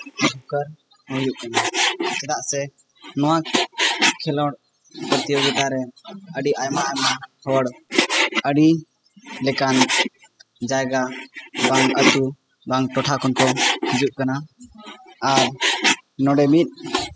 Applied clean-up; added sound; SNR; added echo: classical method spectral subtraction.